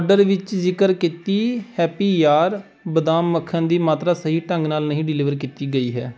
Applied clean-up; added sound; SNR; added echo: none; none; none; none.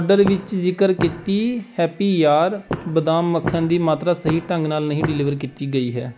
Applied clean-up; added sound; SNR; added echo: none; Walk, footsteps; 11 dB; none.